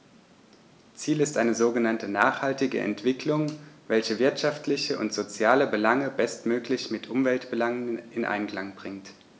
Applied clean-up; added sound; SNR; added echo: none; none; none; none.